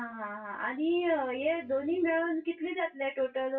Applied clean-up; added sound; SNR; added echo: classical method WPE with log-MMSE.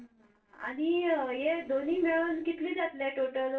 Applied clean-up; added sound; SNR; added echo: neural separator model SepFormer DNS4.